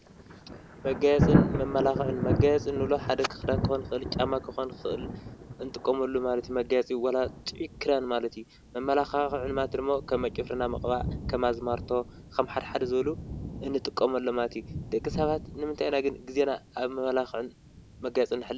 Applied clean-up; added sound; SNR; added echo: none; Thunder; 5 dB; none.